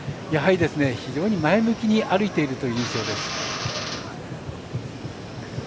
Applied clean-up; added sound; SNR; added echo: none; Drill; 12 dB; none.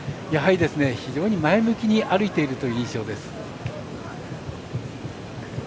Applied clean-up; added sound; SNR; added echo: none; none; none; none.